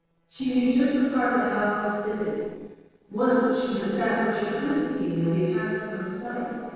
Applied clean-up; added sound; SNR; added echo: neural separator model SepFormer DNS4.